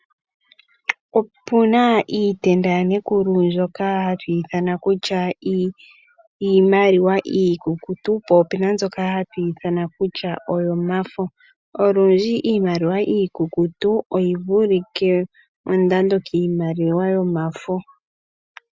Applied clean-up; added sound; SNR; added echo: none; none; none; none.